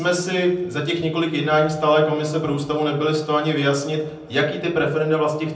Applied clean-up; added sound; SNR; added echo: none; none; none; reverberation time 0.6 s.